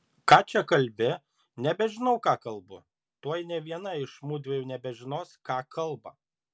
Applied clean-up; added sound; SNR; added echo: none; none; none; none.